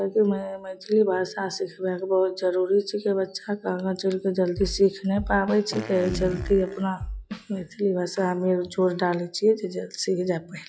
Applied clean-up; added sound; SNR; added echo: classical method log-MMSE.